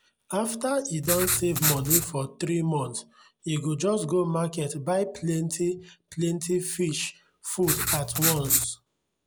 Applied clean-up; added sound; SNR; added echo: none; Writing; -1 dB; none.